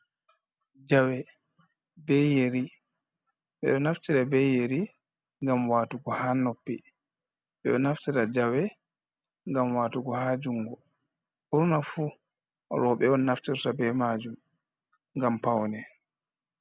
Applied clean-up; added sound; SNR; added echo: none; none; none; none.